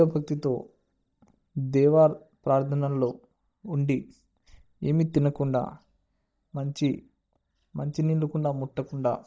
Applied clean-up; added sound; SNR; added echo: neural mask model DeepFilterNet 3.